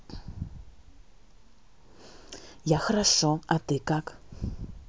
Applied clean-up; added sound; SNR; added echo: none; none; none; none.